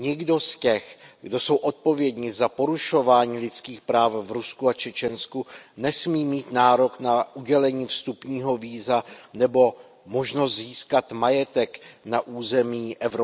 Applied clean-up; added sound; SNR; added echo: none; none; none; none.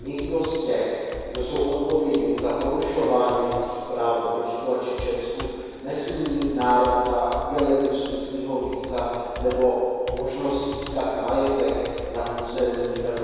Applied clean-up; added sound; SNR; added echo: none; Computer keyboard; 14 dB; reverberation time 2.2 s.